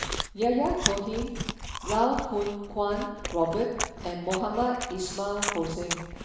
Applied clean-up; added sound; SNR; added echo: none; Chewing, mastication; 6 dB; reverberation time 1.0 s.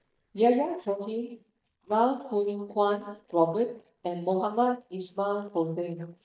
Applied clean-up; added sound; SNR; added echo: neural mask model DeepFilterNet 3.